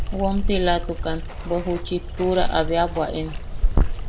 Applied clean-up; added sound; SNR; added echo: none; Water; -1 dB; none.